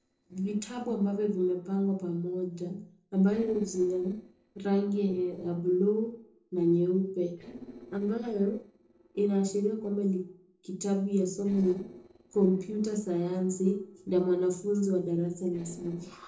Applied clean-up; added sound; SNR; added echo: neural separator model SepFormer DNS4.